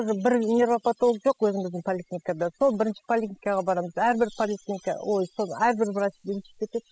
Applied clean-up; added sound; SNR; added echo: classical method spectral subtraction.